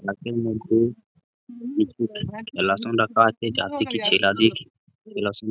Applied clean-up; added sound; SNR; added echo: none; none; none; none.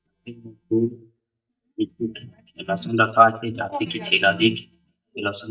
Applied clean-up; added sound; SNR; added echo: neural mask model DeepFilterNet 3.